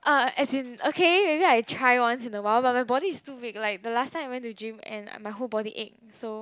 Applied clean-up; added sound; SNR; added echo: none; none; none; none.